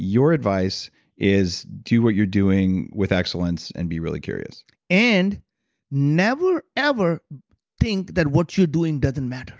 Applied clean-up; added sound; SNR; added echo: none; none; none; none.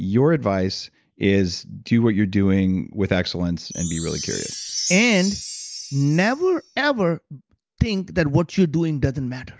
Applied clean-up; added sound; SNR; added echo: none; Chime; 10 dB; none.